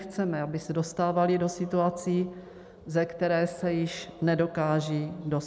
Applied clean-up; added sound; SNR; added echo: none; none; none; none.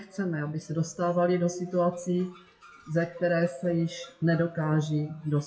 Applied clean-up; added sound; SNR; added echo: classical method WPE with log-MMSE.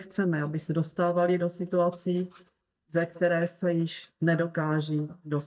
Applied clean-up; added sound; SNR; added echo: neural mask model DeepFilterNet 3.